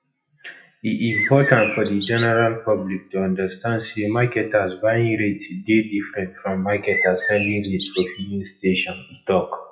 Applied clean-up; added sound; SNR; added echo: classical method WPE with log-MMSE.